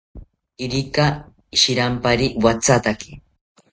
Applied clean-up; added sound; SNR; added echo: neural mask model RNNoise.